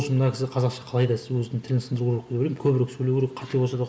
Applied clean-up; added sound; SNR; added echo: none; none; none; none.